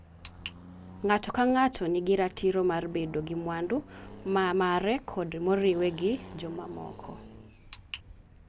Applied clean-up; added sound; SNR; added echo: none; Accelerating, revving, vroom; 19 dB; none.